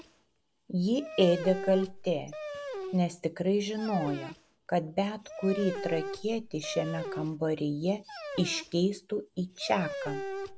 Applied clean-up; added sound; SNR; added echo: none; Dog; 10 dB; none.